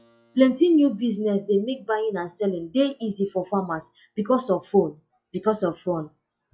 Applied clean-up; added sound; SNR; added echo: classical method log-MMSE.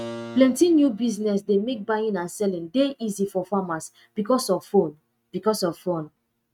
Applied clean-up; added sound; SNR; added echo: neural mask model RNNoise.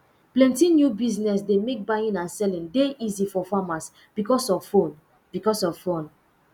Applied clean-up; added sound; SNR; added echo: none; none; none; none.